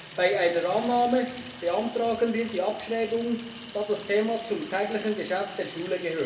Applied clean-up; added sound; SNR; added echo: none; Sink (filling or washing) / Water tap, faucet; 16 dB; reverberation time 0.8 s.